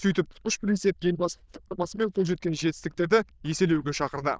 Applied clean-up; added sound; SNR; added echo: neural diffusion model UNIVERSE++.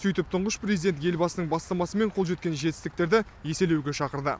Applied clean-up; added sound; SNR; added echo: none; none; none; none.